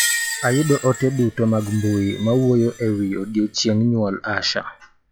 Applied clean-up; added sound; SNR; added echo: classical method log-MMSE.